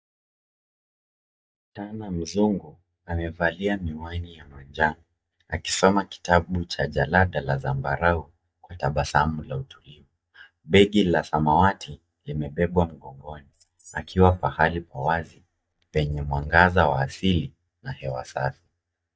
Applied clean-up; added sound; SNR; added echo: neural mask model DeepFilterNet 3.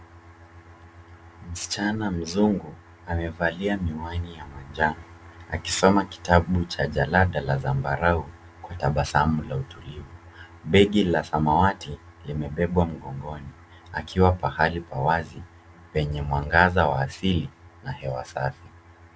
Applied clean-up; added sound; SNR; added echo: none; none; none; none.